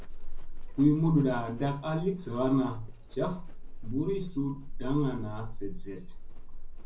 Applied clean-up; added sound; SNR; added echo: none; Livestock, farm animals, working animals; 5 dB; reverberation time 0.4 s.